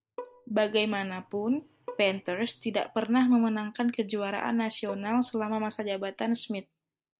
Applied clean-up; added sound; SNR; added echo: neural separator model SepFormer DNS4.